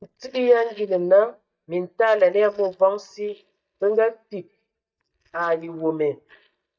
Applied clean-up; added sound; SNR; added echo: neural mask model DeepFilterNet 3.